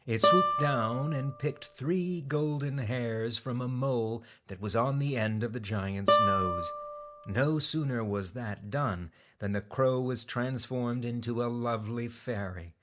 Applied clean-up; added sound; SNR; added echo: none; Guitar; 1 dB; none.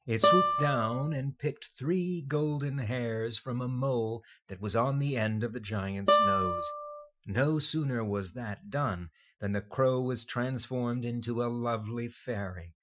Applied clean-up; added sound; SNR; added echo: classical method Wiener filter.